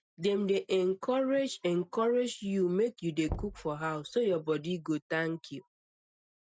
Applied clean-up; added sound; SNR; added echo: none; Knock; 13 dB; none.